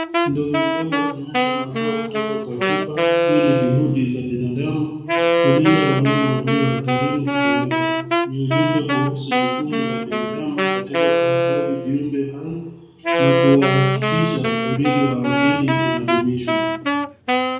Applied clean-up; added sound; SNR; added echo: none; Wind instrument, woodwind instrument; -1 dB; reverberation time 0.9 s.